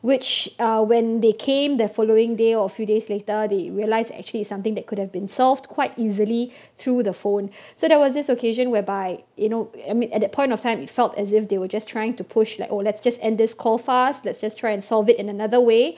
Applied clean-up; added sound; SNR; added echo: none; none; none; none.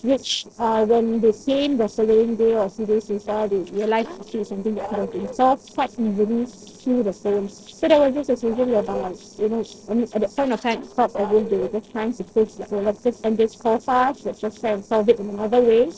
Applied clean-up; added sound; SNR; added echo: neural separator model SepFormer DNS4.